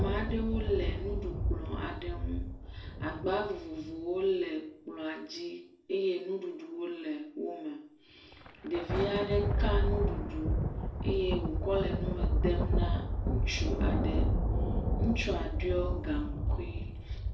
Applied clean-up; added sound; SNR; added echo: none; Thunder; -3 dB; reverberation time 0.3 s.